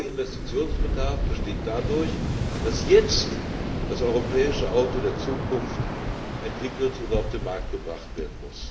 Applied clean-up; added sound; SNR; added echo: none; Waves, surf; 1 dB; reverberation time 0.5 s.